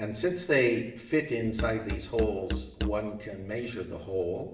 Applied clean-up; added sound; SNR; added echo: none; Musical instrument; 5 dB; reverberation time 0.8 s.